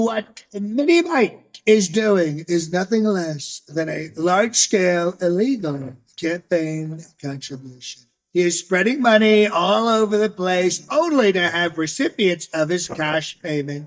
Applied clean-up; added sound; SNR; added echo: neural mask model DeepFilterNet 3.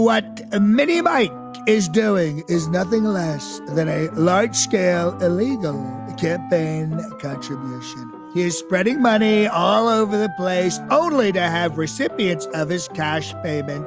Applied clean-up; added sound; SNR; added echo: none; none; none; none.